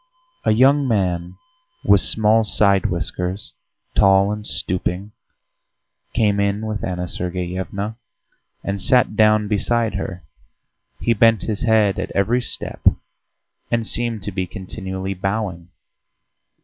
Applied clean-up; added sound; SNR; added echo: none; none; none; none.